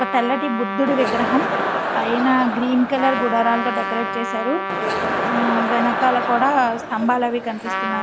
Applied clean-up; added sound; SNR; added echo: none; Trumpet + Crowd; 2 dB; none.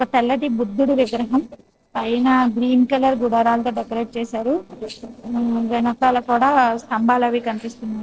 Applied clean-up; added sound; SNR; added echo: neural separator model SepFormer DNS4.